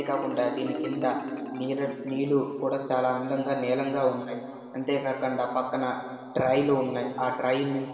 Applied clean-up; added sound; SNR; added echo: none; Marimba, xylophone; 13 dB; reverberation time 2.2 s.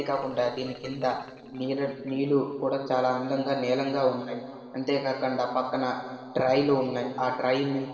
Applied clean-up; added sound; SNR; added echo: neural separator model SepFormer DNS4.